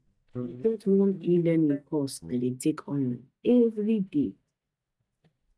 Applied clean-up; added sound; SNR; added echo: neural mask model DeepFilterNet 3.